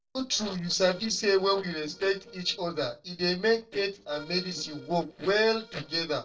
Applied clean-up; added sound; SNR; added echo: neural separator model SepFormer DNS4.